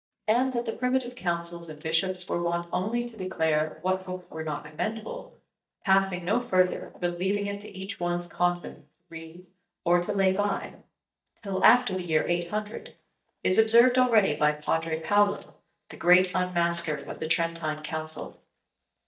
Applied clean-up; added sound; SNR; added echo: neural mask model DeepFilterNet 3.